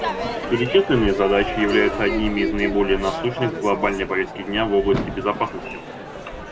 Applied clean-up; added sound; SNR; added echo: none; Crowd / Fireworks; 6 dB; none.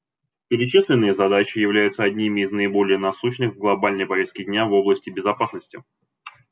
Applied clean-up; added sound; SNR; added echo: none; none; none; none.